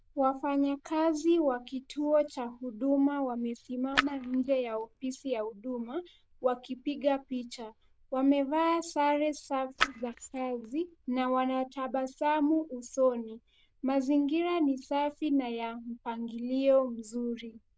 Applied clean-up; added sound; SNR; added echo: neural diffusion model UNIVERSE++.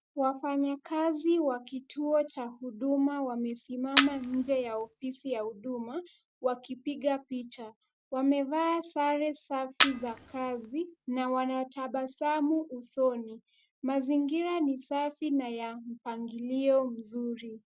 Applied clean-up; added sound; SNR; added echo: none; Camera; -2 dB; none.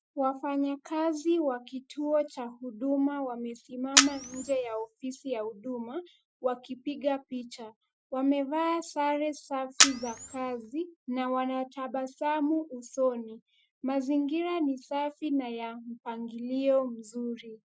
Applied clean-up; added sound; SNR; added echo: classical method Wiener filter.